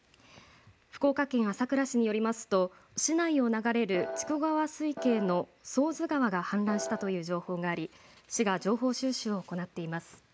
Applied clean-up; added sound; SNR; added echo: none; Piano; 7 dB; none.